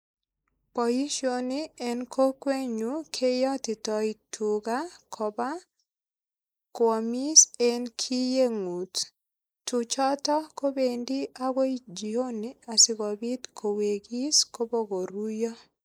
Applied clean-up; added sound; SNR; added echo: neural mask model Resemble Enhance denoiser.